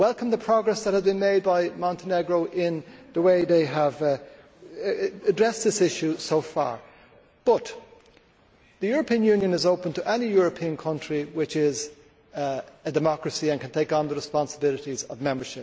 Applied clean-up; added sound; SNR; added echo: none; none; none; none.